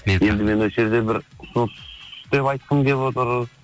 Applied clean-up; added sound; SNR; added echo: none; none; none; none.